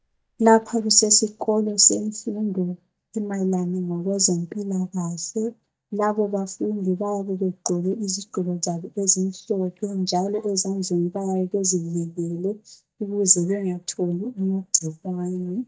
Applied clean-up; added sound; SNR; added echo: neural mask model DeepFilterNet 3.